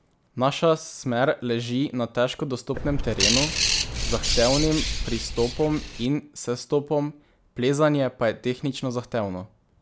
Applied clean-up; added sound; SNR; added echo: none; Bird; 0 dB; none.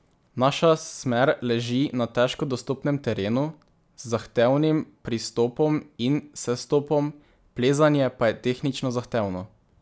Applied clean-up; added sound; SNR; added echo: none; none; none; none.